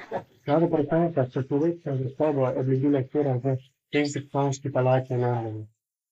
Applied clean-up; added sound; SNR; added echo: neural mask model Resemble Enhance denoiser.